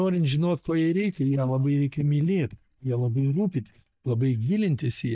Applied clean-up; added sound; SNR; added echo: neural mask model DeepFilterNet 3.